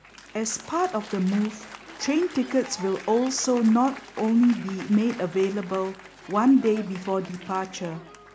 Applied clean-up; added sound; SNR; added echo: none; Applause; 17 dB; none.